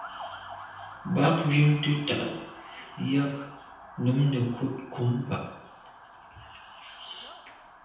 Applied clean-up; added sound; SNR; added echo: none; Motor vehicle (road) / Siren; 16 dB; reverberation time 0.9 s.